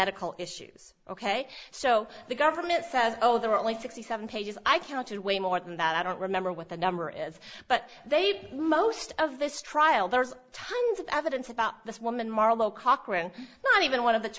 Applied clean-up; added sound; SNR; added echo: none; none; none; none.